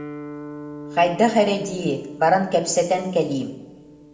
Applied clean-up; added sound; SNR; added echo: none; Guitar; 15 dB; reverberation time 1.1 s.